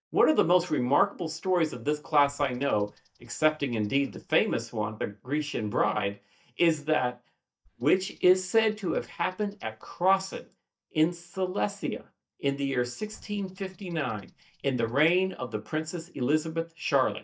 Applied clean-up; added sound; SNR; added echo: neural mask model DeepFilterNet 3.